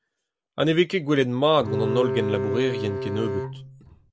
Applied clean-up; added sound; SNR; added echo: none; Bowed string instrument; 4 dB; none.